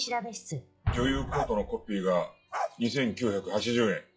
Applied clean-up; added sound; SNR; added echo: classical method log-MMSE.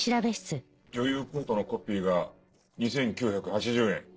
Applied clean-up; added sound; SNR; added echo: neural separator model SepFormer DNS4.